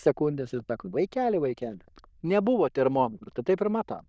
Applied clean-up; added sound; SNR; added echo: neural diffusion model UNIVERSE++.